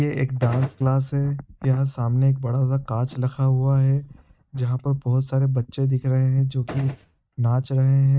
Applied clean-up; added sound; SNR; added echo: neural mask model RNNoise.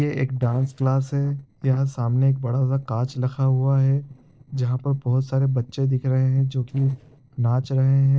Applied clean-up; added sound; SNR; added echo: neural separator model SepFormer DNS4.